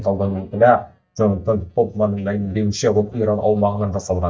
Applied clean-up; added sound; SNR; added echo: neural mask model DeepFilterNet 3.